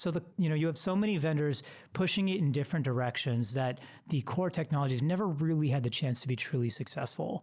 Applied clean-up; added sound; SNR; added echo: none; none; none; none.